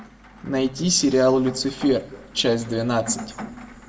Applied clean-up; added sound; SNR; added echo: none; Rain; 16 dB; reverberation time 0.9 s.